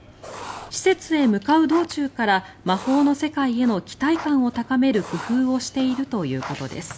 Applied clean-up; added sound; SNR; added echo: none; Writing; 17 dB; none.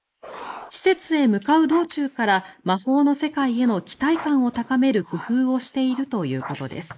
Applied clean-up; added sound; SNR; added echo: neural mask model Resemble Enhance denoiser.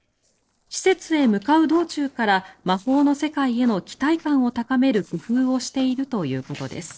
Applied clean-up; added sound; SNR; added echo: neural separator model SepFormer DNS4.